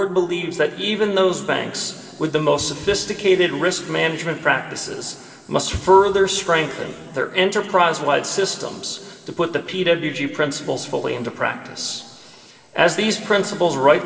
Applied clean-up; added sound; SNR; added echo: none; none; none; reverberation time 2.3 s.